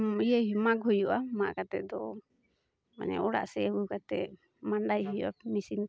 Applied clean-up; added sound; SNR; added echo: none; Wind instrument, woodwind instrument; 19 dB; none.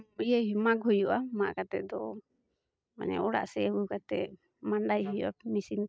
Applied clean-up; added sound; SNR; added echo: neural mask model DeepFilterNet 3.